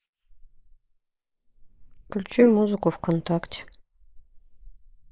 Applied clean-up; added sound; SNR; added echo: neural mask model Resemble Enhance denoiser.